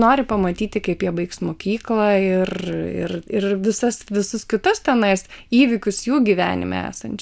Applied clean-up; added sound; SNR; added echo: none; none; none; none.